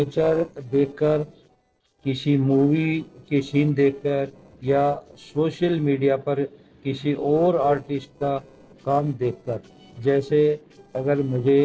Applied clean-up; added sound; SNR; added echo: neural separator model SepFormer DNS4.